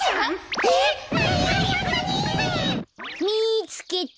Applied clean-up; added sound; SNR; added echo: none; none; none; none.